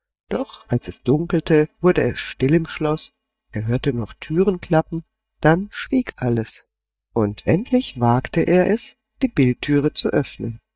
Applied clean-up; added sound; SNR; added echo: neural mask model DeepFilterNet 3.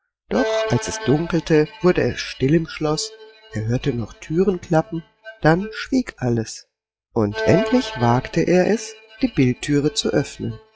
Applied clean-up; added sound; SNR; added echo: classical method log-MMSE.